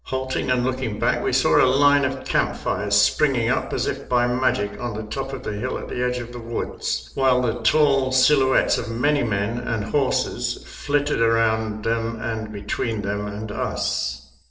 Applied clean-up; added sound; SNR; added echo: neural separator model SepFormer DNS4.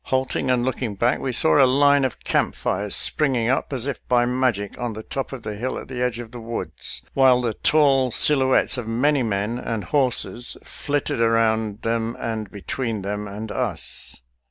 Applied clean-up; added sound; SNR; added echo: none; none; none; none.